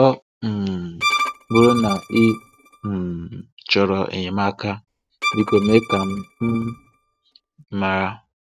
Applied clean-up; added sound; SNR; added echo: neural mask model RNNoise.